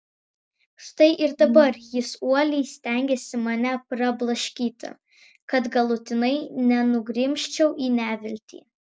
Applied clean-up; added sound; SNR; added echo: none; Brass instrument; 5 dB; none.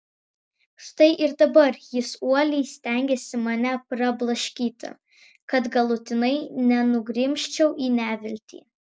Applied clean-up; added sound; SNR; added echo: none; none; none; none.